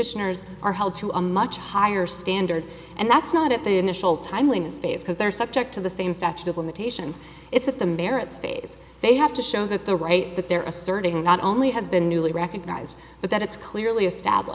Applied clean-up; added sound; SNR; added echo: none; none; none; none.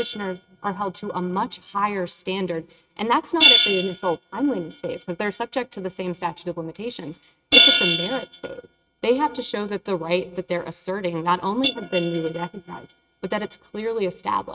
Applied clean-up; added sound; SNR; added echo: neural mask model RNNoise.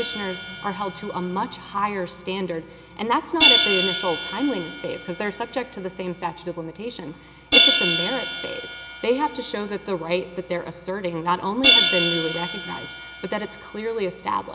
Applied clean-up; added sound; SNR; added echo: none; Hi-hat; -2 dB; none.